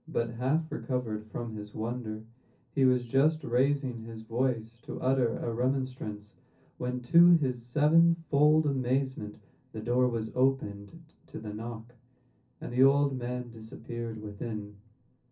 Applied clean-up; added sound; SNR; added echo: none; none; none; reverberation time 0.3 s.